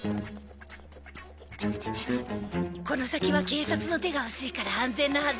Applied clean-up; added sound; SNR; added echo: none; Musical instrument; 19 dB; none.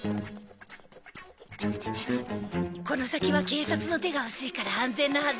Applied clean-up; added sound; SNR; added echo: none; none; none; none.